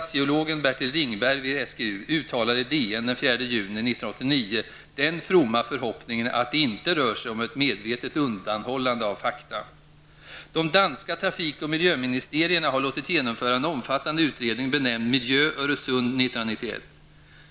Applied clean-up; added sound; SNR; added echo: none; none; none; none.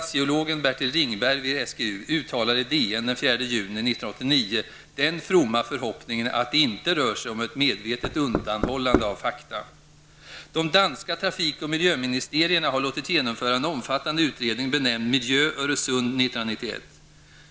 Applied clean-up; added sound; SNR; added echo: none; Knock; 2 dB; none.